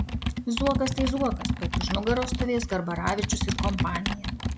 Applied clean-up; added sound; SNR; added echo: none; Computer keyboard; 0 dB; none.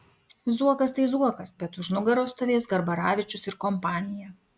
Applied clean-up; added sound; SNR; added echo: none; none; none; none.